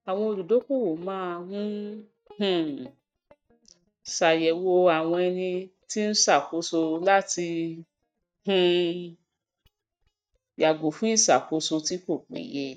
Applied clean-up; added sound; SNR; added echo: neural mask model DeepFilterNet 3.